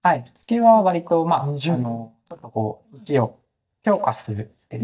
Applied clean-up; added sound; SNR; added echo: neural mask model DeepFilterNet 3.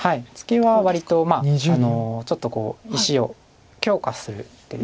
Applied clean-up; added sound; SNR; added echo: none; none; none; none.